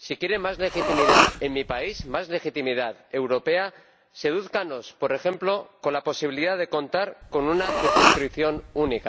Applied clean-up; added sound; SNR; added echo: none; Respiratory sounds; -2 dB; none.